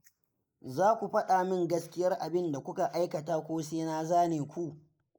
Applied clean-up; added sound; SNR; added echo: neural mask model Resemble Enhance denoiser.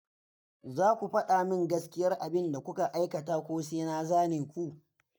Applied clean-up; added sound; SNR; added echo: neural mask model DeepFilterNet 3.